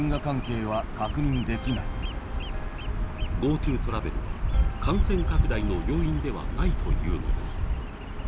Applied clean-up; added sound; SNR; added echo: none; Bird vocalization, bird call, bird song; -4 dB; none.